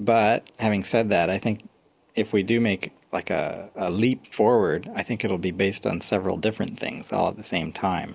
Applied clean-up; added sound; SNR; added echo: none; none; none; none.